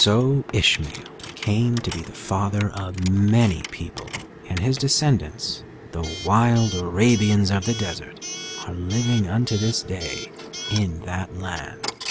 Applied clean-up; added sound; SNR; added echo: none; Coin (dropping) / Alarm; 13 dB; none.